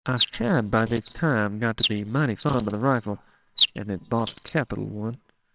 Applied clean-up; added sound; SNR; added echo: neural separator model SepFormer WHAMR!.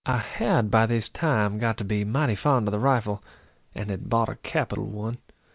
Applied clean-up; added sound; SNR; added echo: none; none; none; none.